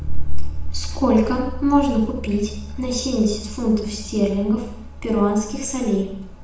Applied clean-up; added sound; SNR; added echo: none; Bass guitar; 15 dB; reverberation time 0.7 s.